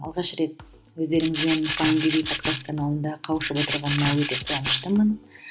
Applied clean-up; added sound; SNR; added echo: none; Rattle (instrument); 3 dB; none.